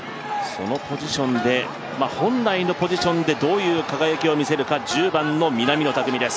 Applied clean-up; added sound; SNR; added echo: none; Wind instrument, woodwind instrument; 12 dB; none.